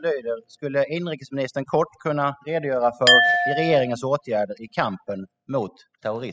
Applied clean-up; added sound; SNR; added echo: classical method spectral subtraction.